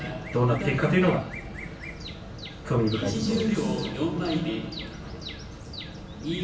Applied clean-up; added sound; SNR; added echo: none; Bird vocalization, bird call, bird song; 15 dB; reverberation time 0.3 s.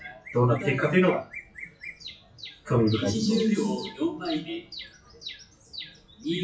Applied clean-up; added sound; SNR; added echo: classical method WPE with log-MMSE.